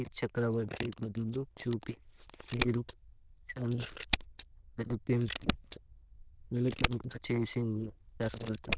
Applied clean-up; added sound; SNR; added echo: neural diffusion model UNIVERSE++.